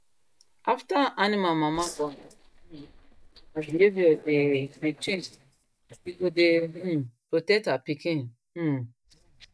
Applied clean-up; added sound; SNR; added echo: neural mask model DeepFilterNet 3.